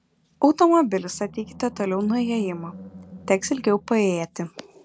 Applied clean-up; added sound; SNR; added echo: none; Animal; 20 dB; none.